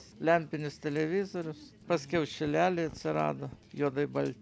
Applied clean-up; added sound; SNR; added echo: none; none; none; none.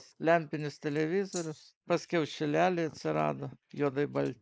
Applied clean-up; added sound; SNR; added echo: neural mask model Resemble Enhance denoiser.